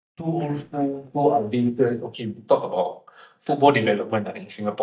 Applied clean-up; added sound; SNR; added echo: neural mask model DeepFilterNet 3.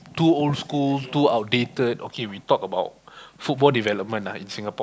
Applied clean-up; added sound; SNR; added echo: none; none; none; none.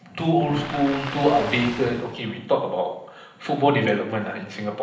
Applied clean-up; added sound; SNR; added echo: none; Waves, surf; 11 dB; reverberation time 0.8 s.